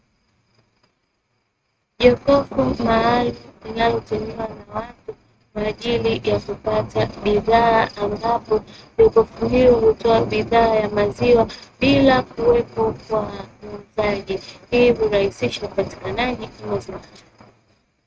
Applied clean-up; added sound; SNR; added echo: neural mask model RNNoise.